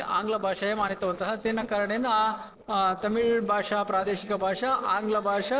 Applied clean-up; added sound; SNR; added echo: neural separator model SepFormer DNS4.